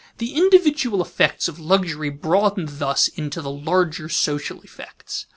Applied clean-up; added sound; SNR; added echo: none; none; none; none.